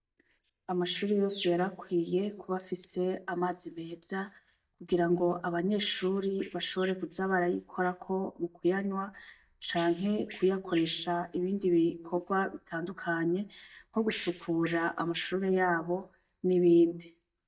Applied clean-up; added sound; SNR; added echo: neural mask model DeepFilterNet 3.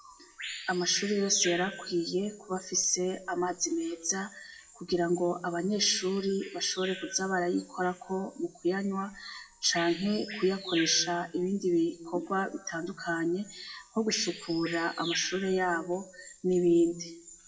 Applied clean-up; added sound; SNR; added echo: classical method WPE with log-MMSE.